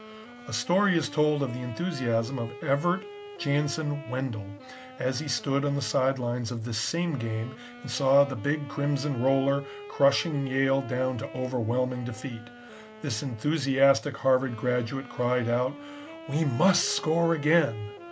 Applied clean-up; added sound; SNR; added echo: none; Wind instrument, woodwind instrument; 16 dB; none.